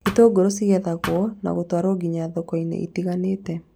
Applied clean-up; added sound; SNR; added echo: none; Thump, thud; 11 dB; none.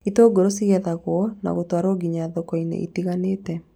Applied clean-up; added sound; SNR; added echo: none; none; none; none.